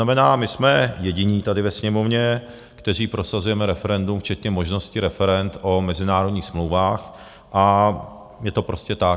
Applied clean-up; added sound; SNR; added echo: none; none; none; none.